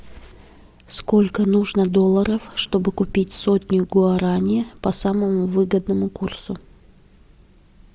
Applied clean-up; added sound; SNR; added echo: none; none; none; none.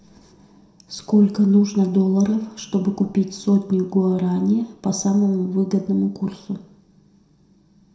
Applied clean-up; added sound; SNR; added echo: none; none; none; reverberation time 0.6 s.